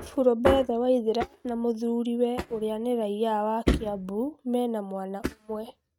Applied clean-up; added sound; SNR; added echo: neural mask model RNNoise.